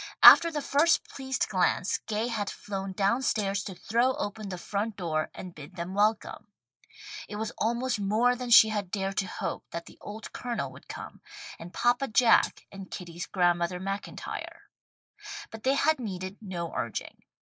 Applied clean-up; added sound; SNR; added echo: neural mask model Resemble Enhance denoiser.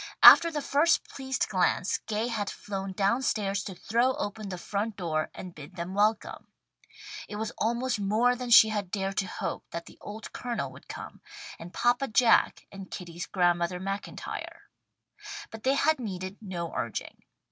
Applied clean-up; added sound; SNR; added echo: none; none; none; none.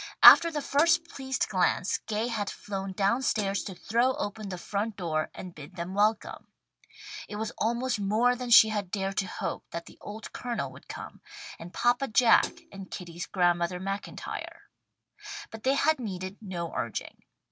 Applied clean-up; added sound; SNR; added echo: none; Hi-hat; 15 dB; none.